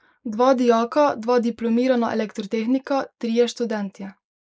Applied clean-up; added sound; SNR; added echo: neural mask model Resemble Enhance denoiser.